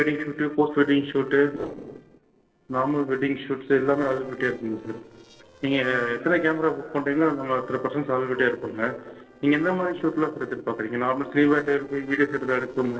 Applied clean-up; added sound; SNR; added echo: neural separator model SepFormer DNS4.